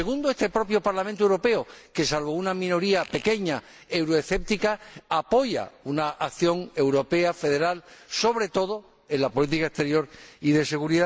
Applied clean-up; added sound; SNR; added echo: none; Fart; 18 dB; none.